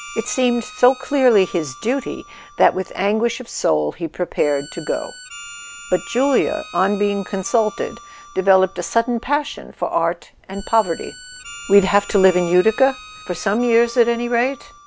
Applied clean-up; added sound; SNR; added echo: none; Harmonica; 19 dB; none.